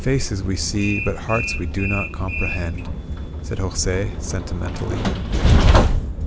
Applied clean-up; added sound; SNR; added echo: none; Train; -4 dB; none.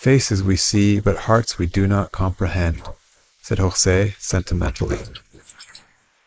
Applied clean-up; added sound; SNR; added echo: neural mask model Resemble Enhance denoiser.